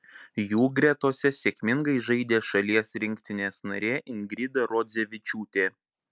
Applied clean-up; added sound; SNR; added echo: none; none; none; none.